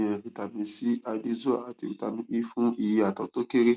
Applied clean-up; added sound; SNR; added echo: none; none; none; none.